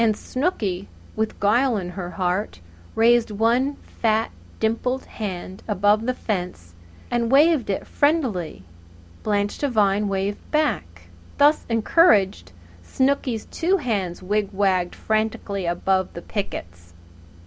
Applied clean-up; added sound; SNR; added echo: none; none; none; none.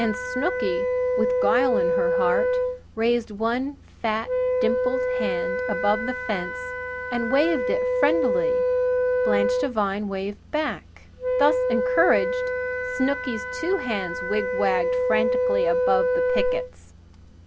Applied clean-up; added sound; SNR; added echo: none; Wind instrument, woodwind instrument; -2 dB; none.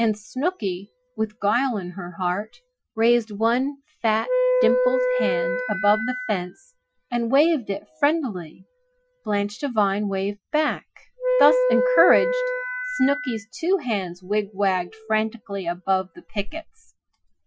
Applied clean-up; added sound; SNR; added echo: classical method Wiener filter.